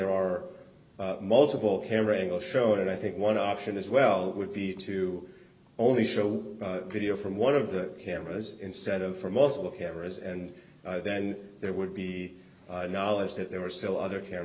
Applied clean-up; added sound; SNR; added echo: none; none; none; none.